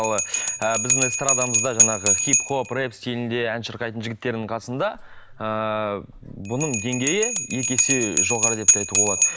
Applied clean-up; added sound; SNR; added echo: none; Bell; -3 dB; none.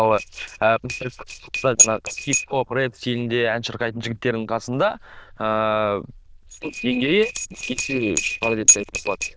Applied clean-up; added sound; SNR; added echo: neural diffusion model UNIVERSE++.